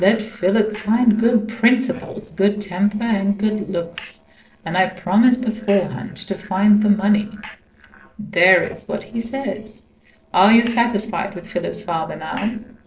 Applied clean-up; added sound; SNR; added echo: neural separator model SepFormer DNS4.